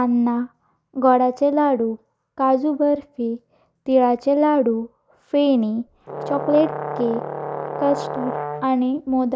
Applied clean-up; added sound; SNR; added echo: none; Brass instrument; 8 dB; none.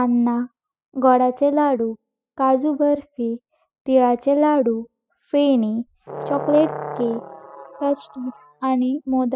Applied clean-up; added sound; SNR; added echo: classical method spectral subtraction.